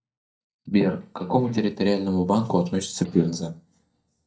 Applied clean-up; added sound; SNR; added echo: neural mask model DeepFilterNet 3.